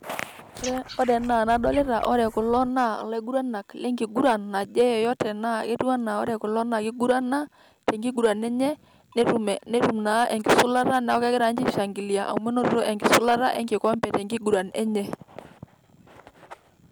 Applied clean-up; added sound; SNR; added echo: none; Frog; 15 dB; none.